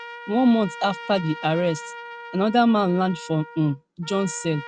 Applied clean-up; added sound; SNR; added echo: none; Trumpet; 15 dB; none.